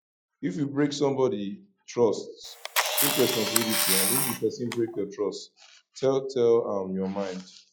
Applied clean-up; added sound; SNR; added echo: classical method log-MMSE.